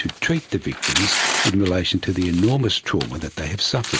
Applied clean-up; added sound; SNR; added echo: none; Tearing; 5 dB; none.